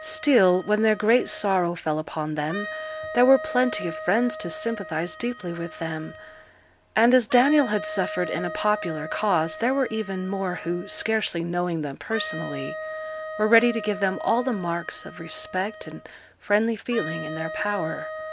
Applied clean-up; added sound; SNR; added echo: none; Wind instrument, woodwind instrument; 12 dB; none.